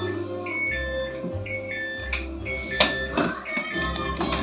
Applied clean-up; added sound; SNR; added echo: none; Doorbell; -2 dB; reverberation time 0.6 s.